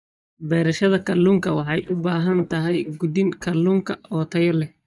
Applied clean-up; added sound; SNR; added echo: neural mask model DeepFilterNet 3.